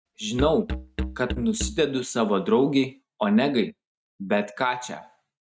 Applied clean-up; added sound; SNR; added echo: neural mask model RNNoise.